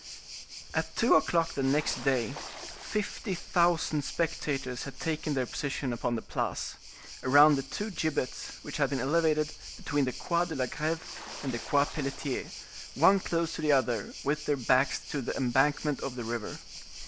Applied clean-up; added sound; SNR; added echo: none; Waves, surf + Water / Splash, splatter; 14 dB; none.